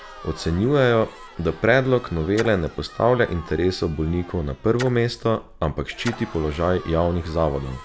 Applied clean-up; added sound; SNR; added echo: none; Splash, splatter + Crowd; 18 dB; none.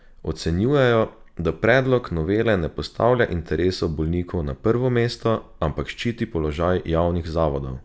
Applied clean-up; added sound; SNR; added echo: none; none; none; none.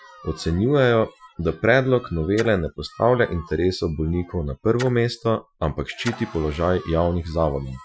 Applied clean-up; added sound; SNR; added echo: classical method Wiener filter.